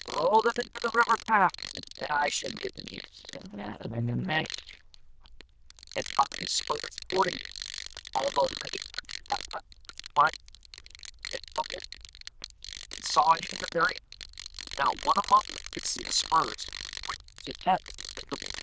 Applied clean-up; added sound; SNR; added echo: neural diffusion model UNIVERSE++.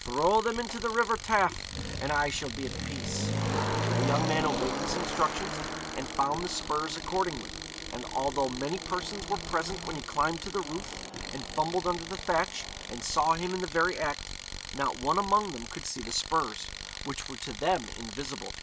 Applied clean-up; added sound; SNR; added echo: none; Motor vehicle (road) + Tools; 5 dB; none.